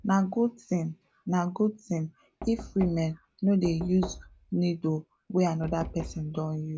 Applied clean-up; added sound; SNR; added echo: none; Knock; 16 dB; none.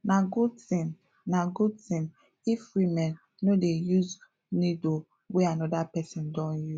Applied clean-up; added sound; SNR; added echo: none; none; none; none.